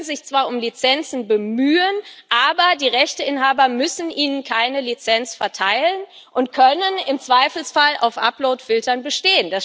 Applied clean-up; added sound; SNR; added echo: none; none; none; none.